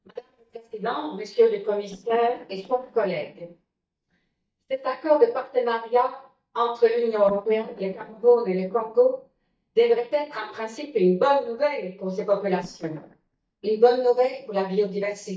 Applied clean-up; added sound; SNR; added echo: neural mask model DeepFilterNet 3.